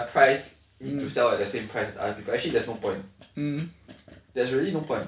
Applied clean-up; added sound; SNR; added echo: none; none; none; none.